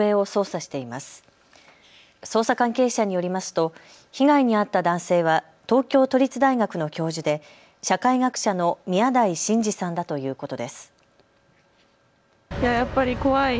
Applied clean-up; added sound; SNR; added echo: none; none; none; none.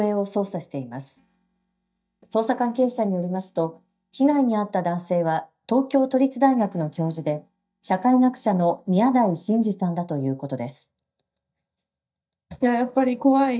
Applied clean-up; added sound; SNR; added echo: neural mask model DeepFilterNet 3.